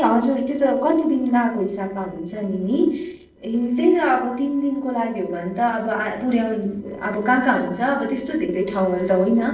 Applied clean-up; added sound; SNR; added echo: neural separator model SepFormer DNS4.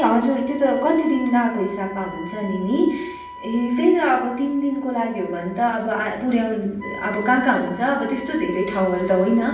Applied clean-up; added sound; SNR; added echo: none; Wind instrument, woodwind instrument; 16 dB; reverberation time 0.6 s.